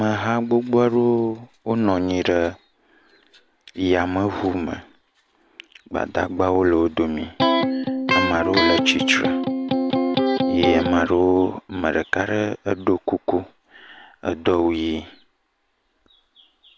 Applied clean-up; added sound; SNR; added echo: none; Electric guitar; -2 dB; none.